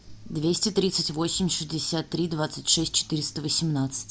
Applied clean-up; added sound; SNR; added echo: none; none; none; none.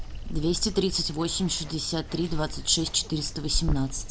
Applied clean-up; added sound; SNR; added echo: none; Water; 4 dB; none.